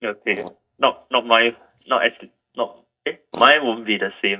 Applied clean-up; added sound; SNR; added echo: neural mask model DeepFilterNet 3.